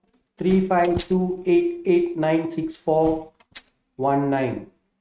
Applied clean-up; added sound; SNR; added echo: neural mask model RNNoise.